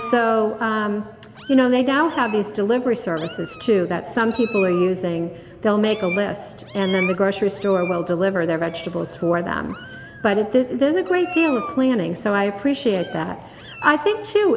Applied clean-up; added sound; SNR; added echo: none; Meow; 17 dB; reverberation time 1.6 s.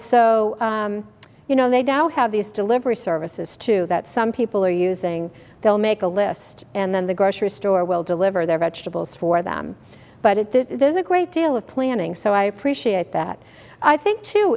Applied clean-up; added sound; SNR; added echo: none; none; none; none.